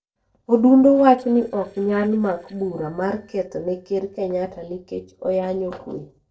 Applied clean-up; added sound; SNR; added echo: neural separator model SepFormer DNS4.